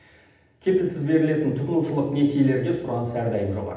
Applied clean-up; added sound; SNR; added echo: none; none; none; reverberation time 0.8 s.